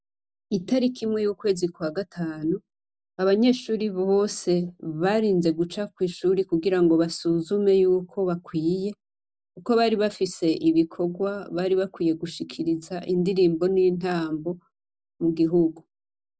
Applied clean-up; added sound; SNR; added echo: none; none; none; none.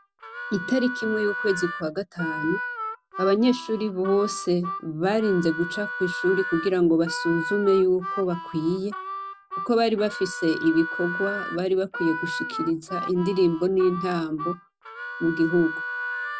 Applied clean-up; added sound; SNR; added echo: none; Harmonica; 8 dB; none.